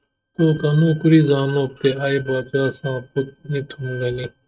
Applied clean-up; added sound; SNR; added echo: neural mask model RNNoise.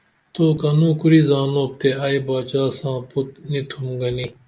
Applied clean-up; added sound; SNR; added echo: none; none; none; none.